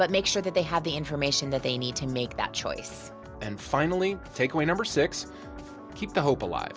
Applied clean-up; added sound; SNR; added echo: none; none; none; none.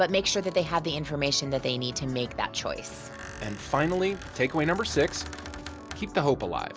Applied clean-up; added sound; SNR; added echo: none; Squeak; 18 dB; none.